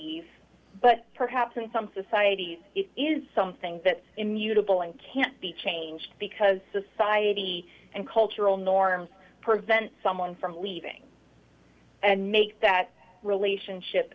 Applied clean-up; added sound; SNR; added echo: none; none; none; none.